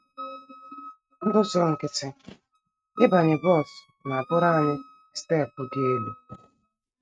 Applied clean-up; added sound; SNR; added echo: neural mask model RNNoise.